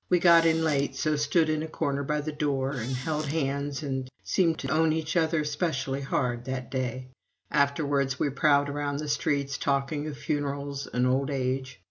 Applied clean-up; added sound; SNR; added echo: none; Squeak / Cupboard open or close; 16 dB; none.